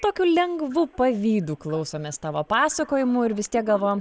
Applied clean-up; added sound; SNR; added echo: none; none; none; none.